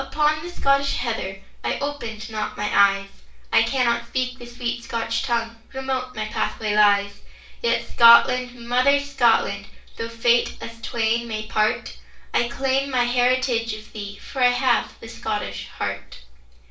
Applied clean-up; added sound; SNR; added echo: none; none; none; reverberation time 0.3 s.